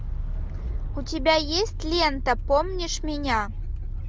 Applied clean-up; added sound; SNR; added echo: none; none; none; none.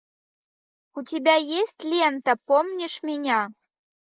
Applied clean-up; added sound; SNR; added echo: neural mask model Resemble Enhance denoiser.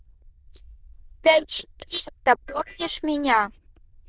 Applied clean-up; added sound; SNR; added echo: neural diffusion model UNIVERSE++.